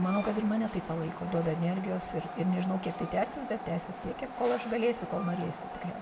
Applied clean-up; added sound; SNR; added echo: none; Train; 9 dB; reverberation time 1.3 s.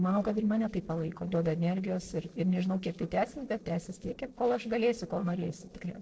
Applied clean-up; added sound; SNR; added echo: neural separator model SepFormer DNS4.